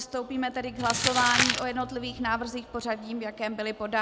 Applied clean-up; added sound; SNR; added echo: none; Crumpling, crinkling; 0 dB; none.